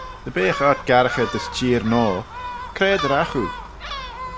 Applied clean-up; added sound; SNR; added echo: none; Gull, seagull; 9 dB; none.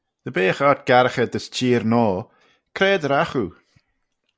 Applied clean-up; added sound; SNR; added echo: none; none; none; none.